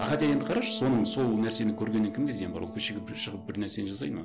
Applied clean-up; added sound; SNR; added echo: none; Wind instrument, woodwind instrument; 10 dB; none.